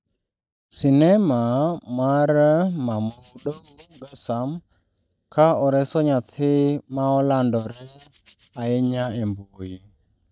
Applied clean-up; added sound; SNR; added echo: neural mask model DeepFilterNet 3.